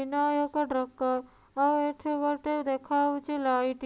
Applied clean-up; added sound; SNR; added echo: none; none; none; none.